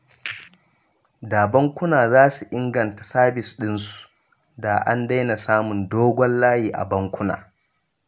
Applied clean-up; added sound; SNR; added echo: none; none; none; none.